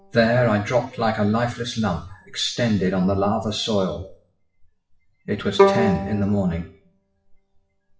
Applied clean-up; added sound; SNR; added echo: classical method WPE with log-MMSE.